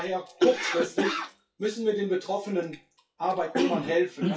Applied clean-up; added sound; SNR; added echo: classical method WPE with log-MMSE.